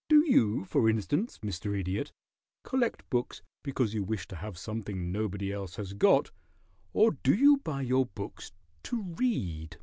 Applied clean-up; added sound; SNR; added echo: none; none; none; none.